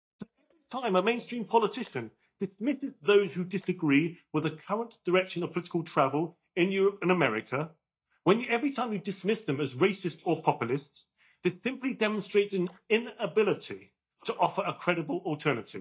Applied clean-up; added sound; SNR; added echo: neural mask model DeepFilterNet 3.